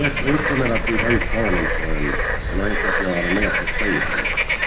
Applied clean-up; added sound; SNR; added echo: none; Bird / Frog; -4 dB; reverberation time 0.4 s.